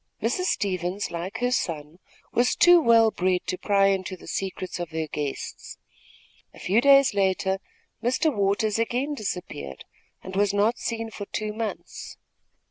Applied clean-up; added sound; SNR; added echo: none; none; none; none.